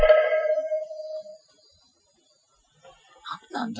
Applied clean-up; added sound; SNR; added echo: classical method Wiener filter.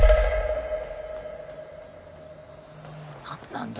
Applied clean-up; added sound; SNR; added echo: none; Bass drum; -2 dB; none.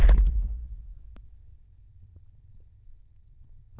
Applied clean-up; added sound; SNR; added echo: neural diffusion model UNIVERSE++.